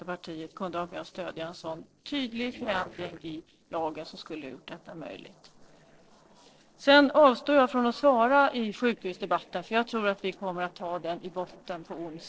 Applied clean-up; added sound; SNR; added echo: neural separator model SepFormer DNS4.